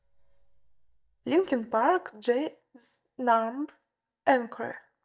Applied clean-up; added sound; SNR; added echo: neural mask model DeepFilterNet 3.